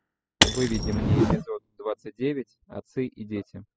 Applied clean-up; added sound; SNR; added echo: classical method spectral subtraction.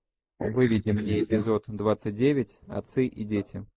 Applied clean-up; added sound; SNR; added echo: neural mask model Resemble Enhance denoiser.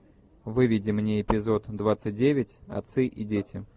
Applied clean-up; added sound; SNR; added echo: none; none; none; none.